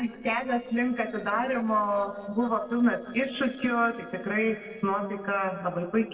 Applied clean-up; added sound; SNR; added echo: neural separator model SepFormer DNS4.